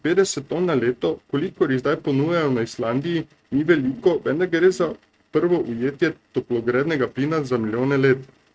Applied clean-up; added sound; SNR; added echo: neural mask model RNNoise.